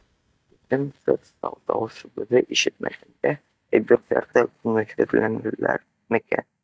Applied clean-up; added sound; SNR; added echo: neural mask model DeepFilterNet 3.